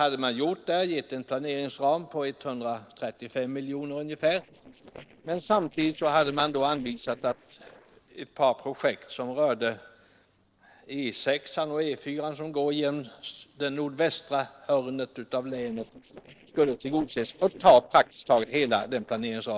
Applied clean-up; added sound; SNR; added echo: neural separator model SepFormer DNS4.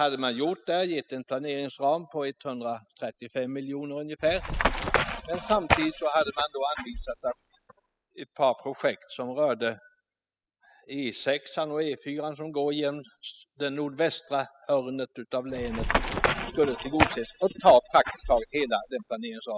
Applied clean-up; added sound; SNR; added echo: classical method spectral subtraction.